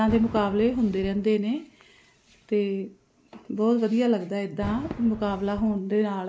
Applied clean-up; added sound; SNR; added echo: none; Fireworks; 16 dB; none.